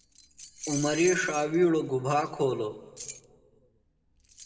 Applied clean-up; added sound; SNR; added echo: none; Keys jangling; 14 dB; reverberation time 1.2 s.